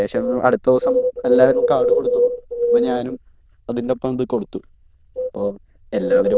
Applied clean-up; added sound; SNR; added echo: neural diffusion model UNIVERSE++.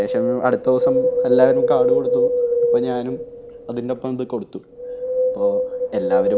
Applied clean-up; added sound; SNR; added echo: none; Wind; -4 dB; none.